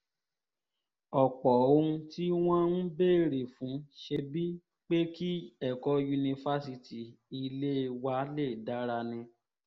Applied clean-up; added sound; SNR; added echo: none; none; none; none.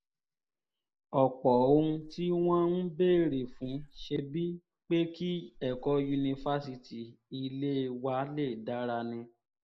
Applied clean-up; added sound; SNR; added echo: neural mask model Resemble Enhance denoiser.